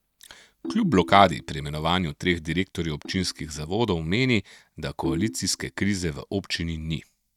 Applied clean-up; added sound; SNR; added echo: neural mask model DeepFilterNet 3.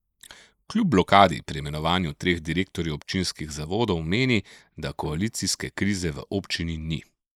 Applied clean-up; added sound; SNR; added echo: neural mask model Resemble Enhance denoiser.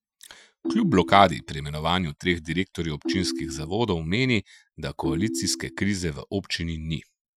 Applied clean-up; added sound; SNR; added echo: classical method Wiener filter.